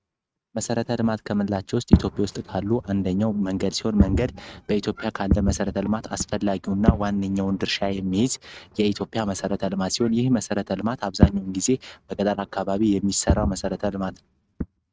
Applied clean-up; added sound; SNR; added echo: neural mask model RNNoise.